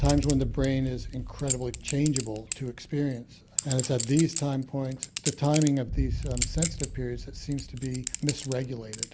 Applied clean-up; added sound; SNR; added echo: none; Chink, clink + Boom; 5 dB; none.